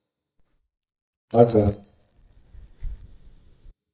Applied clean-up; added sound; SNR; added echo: neural mask model DeepFilterNet 3.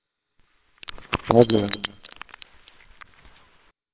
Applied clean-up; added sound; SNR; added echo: neural separator model SepFormer WHAMR!.